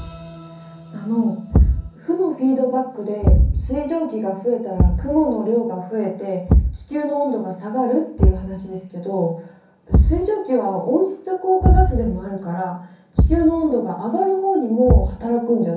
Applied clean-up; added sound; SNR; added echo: none; Thump, thud; 0 dB; reverberation time 0.6 s.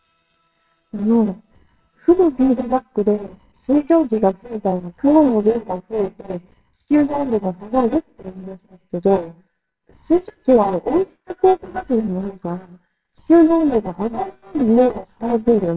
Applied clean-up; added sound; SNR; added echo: neural separator model SepFormer WHAMR!.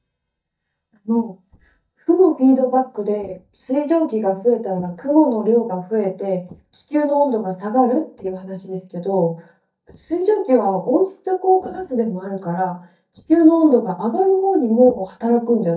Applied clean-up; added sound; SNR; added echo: neural mask model DeepFilterNet 3.